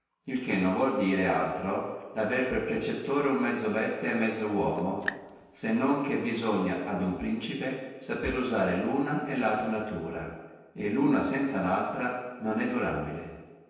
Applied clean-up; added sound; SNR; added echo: none; Raindrop; 11 dB; reverberation time 1.2 s.